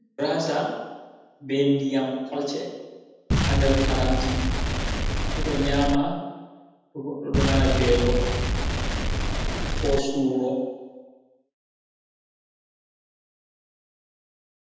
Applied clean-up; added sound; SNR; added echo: none; Explosion; -4 dB; reverberation time 1.1 s.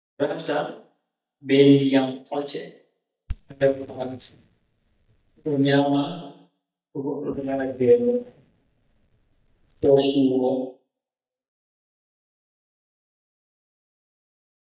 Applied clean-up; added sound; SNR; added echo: neural mask model DeepFilterNet 3.